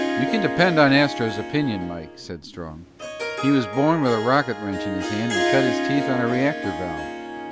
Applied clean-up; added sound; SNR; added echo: none; Harp; 4 dB; none.